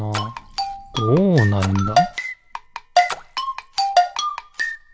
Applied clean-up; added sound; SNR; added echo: none; Splash, splatter; 17 dB; none.